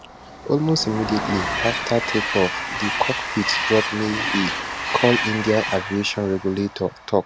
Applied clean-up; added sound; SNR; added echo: none; Train; 4 dB; none.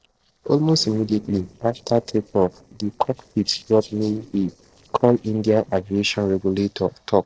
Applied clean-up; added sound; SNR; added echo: neural separator model SepFormer DNS4.